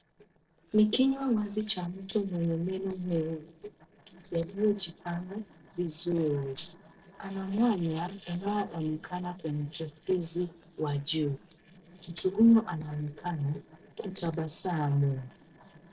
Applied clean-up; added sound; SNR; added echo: neural separator model SepFormer DNS4.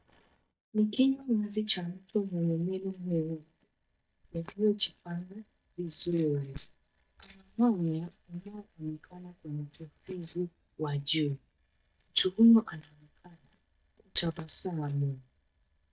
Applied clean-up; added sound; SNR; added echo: neural mask model DeepFilterNet 3.